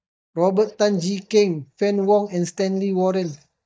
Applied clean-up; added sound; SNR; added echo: neural mask model DeepFilterNet 3.